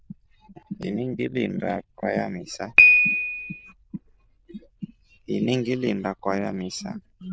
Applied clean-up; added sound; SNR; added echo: neural diffusion model UNIVERSE++.